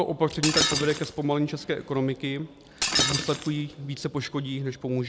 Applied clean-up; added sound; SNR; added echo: none; Shatter; 3 dB; none.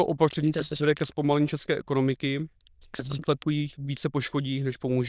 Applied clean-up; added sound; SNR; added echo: neural diffusion model UNIVERSE++.